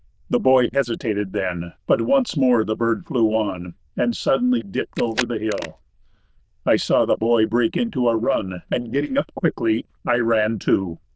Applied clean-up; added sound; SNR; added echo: neural diffusion model UNIVERSE++.